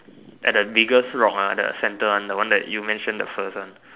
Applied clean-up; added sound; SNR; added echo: none; none; none; none.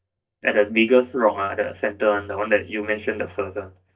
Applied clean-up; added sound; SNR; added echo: neural mask model DeepFilterNet 3.